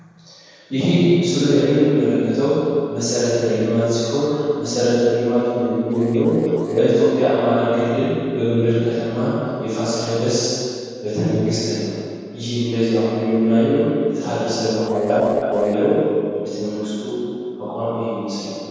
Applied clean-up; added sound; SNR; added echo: neural separator model SepFormer DNS4.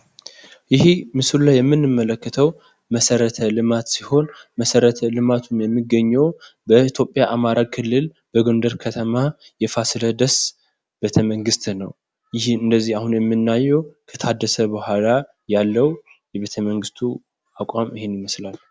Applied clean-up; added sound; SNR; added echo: none; none; none; none.